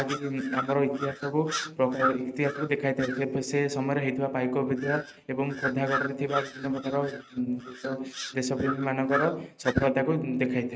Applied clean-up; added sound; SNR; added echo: neural mask model RNNoise.